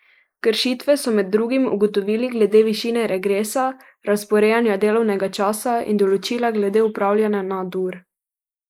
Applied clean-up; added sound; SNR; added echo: neural mask model Resemble Enhance denoiser.